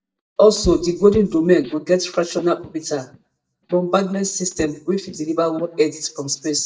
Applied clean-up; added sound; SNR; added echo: neural mask model DeepFilterNet 3.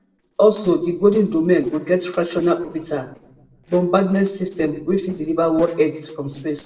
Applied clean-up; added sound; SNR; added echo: neural separator model SepFormer DNS4.